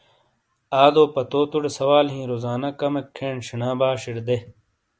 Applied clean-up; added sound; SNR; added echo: none; none; none; none.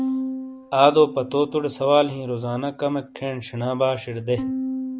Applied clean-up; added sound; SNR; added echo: none; Bowed string instrument; 9 dB; none.